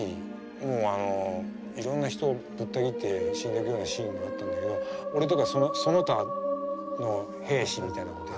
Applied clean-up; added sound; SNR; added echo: none; none; none; none.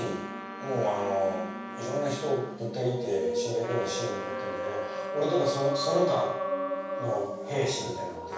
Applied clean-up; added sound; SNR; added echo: none; Trumpet; 13 dB; reverberation time 0.7 s.